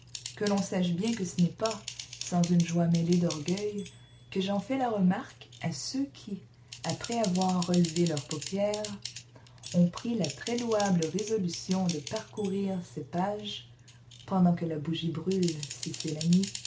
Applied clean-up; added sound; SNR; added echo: none; Typing; 14 dB; none.